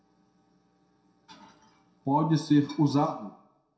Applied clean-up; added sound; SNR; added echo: none; none; none; reverberation time 0.6 s.